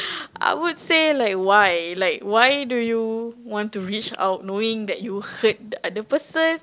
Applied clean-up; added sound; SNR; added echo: none; none; none; none.